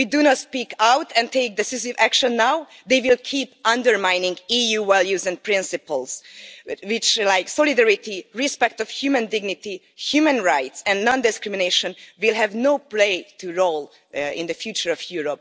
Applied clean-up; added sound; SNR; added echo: none; none; none; none.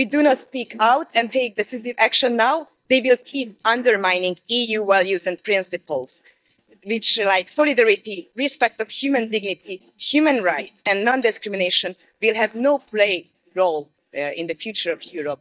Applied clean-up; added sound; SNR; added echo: neural mask model DeepFilterNet 3.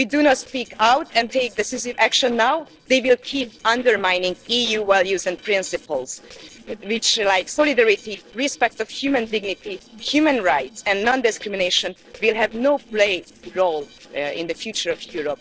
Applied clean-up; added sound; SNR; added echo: neural separator model SepFormer DNS4.